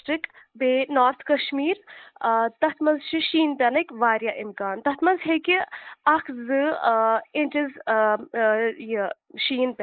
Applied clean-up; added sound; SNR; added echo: neural mask model Resemble Enhance denoiser.